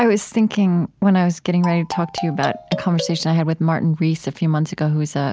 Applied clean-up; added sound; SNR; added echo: none; Marimba, xylophone; 11 dB; none.